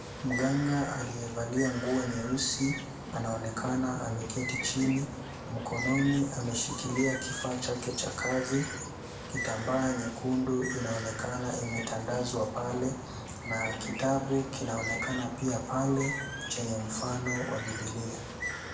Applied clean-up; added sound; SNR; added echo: none; Bird; 7 dB; reverberation time 0.8 s.